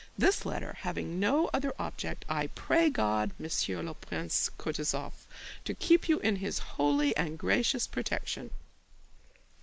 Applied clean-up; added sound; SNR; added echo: none; none; none; none.